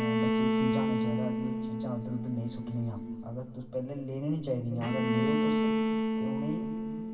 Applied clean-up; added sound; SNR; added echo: none; Bowed string instrument; -4 dB; reverberation time 2.5 s.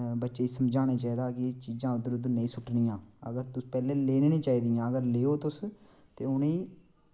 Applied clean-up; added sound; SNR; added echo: none; none; none; none.